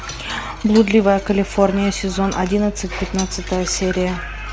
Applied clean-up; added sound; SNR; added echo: none; none; none; none.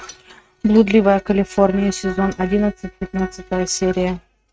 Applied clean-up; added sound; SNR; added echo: neural mask model RNNoise.